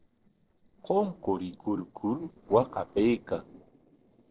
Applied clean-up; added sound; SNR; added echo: neural separator model SepFormer DNS4.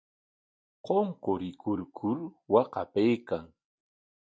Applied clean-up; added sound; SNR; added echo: none; none; none; none.